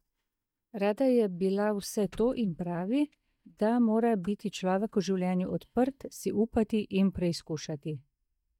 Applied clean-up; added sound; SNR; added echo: neural mask model DeepFilterNet 3.